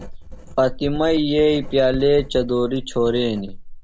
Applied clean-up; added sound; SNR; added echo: none; Writing; 11 dB; none.